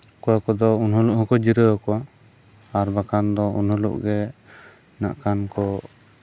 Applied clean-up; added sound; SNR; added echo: none; none; none; none.